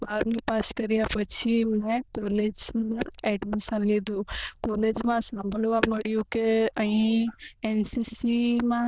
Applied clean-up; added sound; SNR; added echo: neural diffusion model UNIVERSE++.